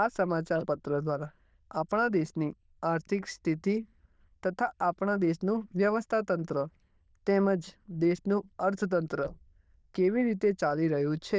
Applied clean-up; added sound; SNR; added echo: neural diffusion model UNIVERSE++.